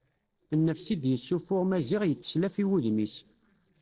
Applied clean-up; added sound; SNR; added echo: neural separator model SepFormer DNS4.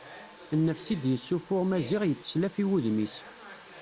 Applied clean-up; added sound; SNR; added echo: none; Domestic sounds, home sounds; 18 dB; none.